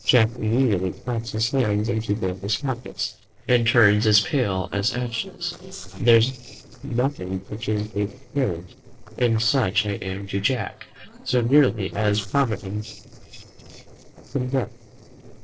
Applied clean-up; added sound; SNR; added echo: neural separator model SepFormer DNS4.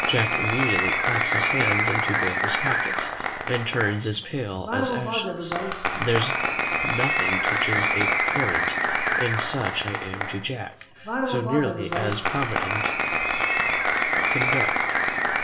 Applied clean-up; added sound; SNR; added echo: none; Applause; -4 dB; reverberation time 0.8 s.